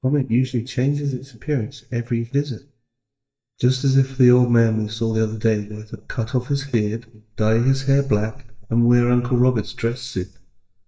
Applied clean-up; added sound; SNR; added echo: neural mask model DeepFilterNet 3.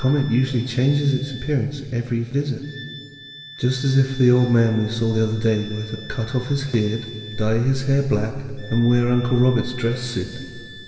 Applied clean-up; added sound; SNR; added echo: none; Wind instrument, woodwind instrument; 20 dB; reverberation time 2.5 s.